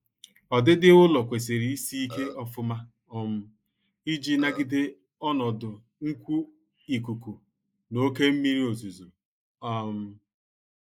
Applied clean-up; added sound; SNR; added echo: neural mask model Resemble Enhance denoiser.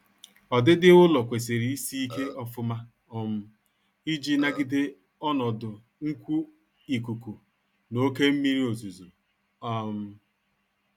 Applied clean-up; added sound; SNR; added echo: none; Burping, eructation; 14 dB; none.